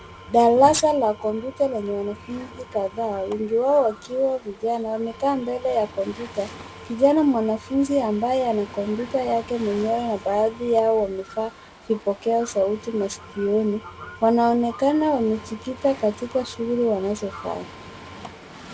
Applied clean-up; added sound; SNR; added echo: none; Waves, surf + Engine / Tools; 19 dB; none.